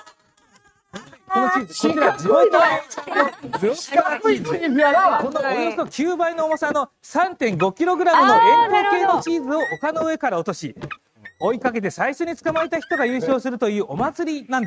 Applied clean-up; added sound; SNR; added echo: neural mask model RNNoise.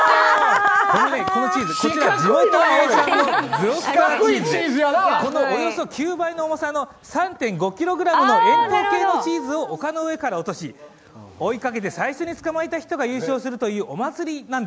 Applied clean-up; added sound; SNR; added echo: none; none; none; none.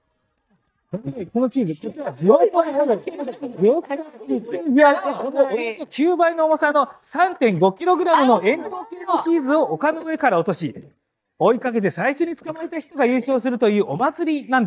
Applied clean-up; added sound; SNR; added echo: neural mask model DeepFilterNet 3.